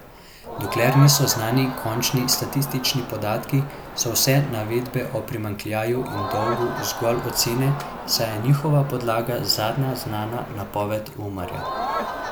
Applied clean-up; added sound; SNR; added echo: none; Crowd; 9 dB; none.